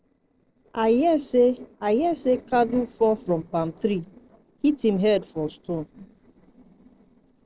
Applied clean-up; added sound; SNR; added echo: neural separator model SepFormer DNS4.